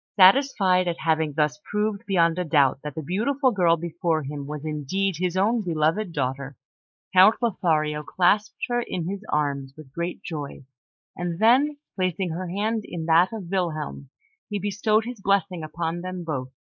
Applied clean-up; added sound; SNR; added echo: neural mask model Resemble Enhance denoiser.